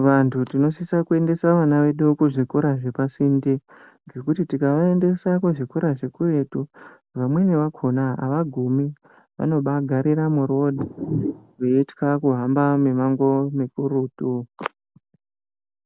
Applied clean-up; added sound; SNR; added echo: none; none; none; none.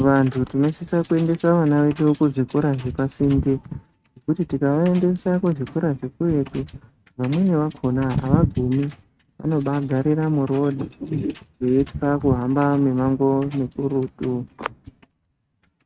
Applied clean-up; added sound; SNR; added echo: neural mask model RNNoise.